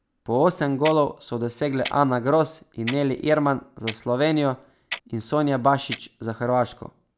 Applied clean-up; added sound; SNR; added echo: none; Clock; 17 dB; none.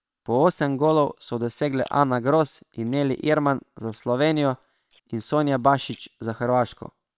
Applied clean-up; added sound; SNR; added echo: neural separator model SepFormer WHAM!.